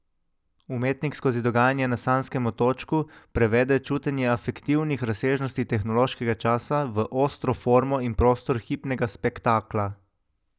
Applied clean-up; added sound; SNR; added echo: none; none; none; none.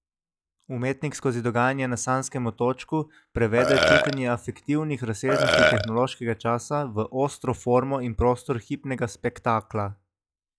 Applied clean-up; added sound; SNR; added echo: classical method log-MMSE.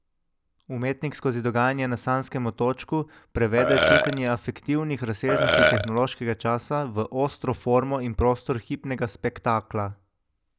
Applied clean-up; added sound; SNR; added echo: none; Burping, eructation; -4 dB; none.